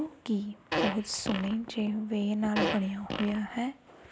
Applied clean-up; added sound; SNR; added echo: none; Fart; 3 dB; none.